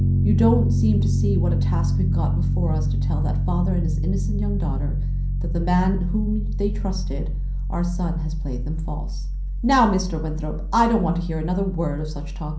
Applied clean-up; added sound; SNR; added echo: none; Piano; -3 dB; reverberation time 0.6 s.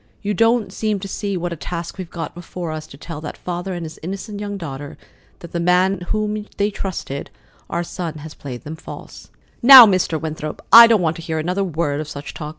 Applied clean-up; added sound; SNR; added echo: none; none; none; none.